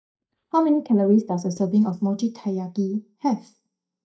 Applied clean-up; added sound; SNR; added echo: neural mask model DeepFilterNet 3.